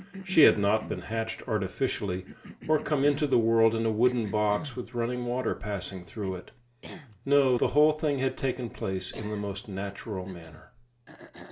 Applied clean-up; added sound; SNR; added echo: none; Cough; 18 dB; none.